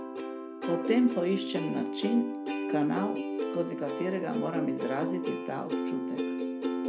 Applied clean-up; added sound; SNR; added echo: none; Plucked string instrument; 1 dB; none.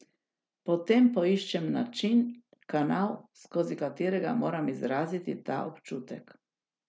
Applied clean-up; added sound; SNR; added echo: none; none; none; none.